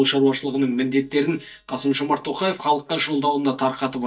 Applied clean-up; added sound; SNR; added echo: neural mask model DeepFilterNet 3.